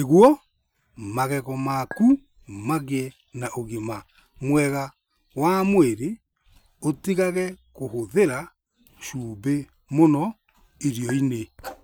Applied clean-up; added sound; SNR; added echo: none; Chink, clink; 17 dB; none.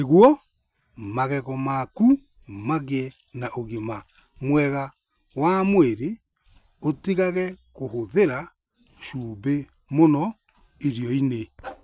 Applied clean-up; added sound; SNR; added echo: none; none; none; none.